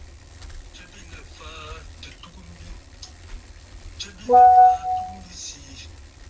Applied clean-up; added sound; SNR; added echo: none; Bicycle; 19 dB; none.